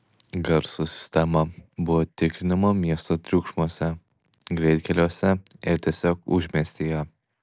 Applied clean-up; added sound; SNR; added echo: none; none; none; none.